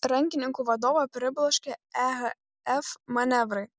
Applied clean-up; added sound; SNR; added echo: none; none; none; none.